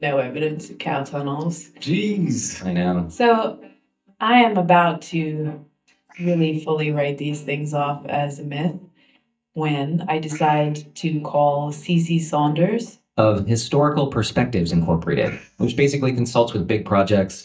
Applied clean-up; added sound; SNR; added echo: neural mask model DeepFilterNet 3.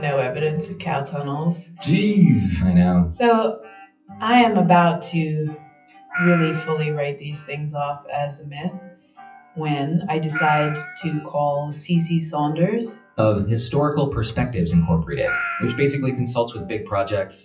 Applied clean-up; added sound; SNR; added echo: classical method WPE with log-MMSE.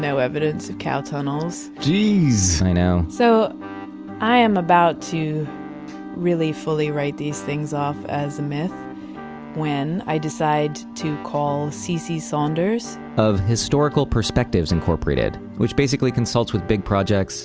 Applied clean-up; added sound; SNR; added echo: none; none; none; none.